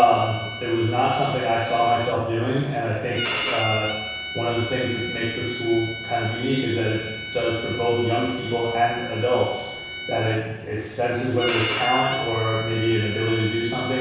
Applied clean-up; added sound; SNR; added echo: none; Bowed string instrument; 8 dB; reverberation time 1.1 s.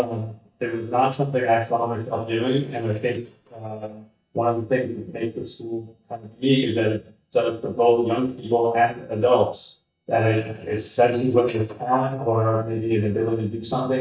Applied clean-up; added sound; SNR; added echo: neural mask model DeepFilterNet 3.